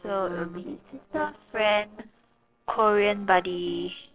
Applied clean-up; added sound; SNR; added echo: neural separator model SepFormer DNS4.